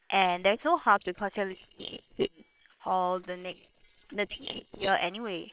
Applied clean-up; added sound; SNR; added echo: neural separator model SepFormer WHAM!.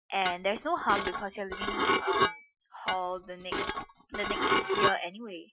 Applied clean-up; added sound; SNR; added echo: classical method Wiener filter.